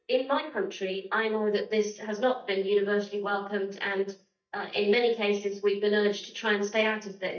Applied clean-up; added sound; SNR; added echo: neural mask model DeepFilterNet 3.